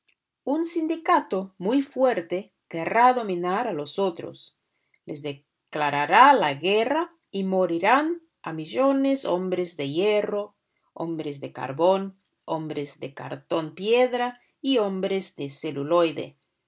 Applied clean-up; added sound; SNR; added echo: none; none; none; none.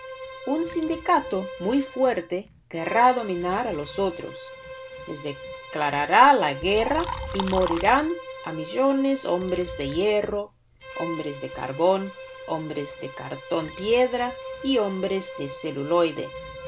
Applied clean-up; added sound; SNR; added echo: none; Bowed string instrument + Liquid; 11 dB; none.